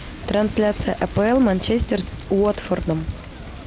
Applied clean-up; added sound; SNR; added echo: none; Fire; 13 dB; none.